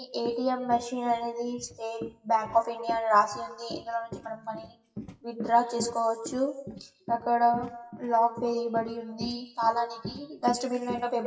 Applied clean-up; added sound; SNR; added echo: classical method WPE with log-MMSE.